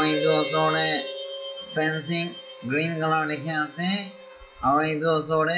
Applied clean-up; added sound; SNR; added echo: classical method log-MMSE.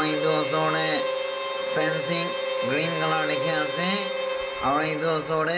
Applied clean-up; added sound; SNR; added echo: none; Harmonica; 1 dB; none.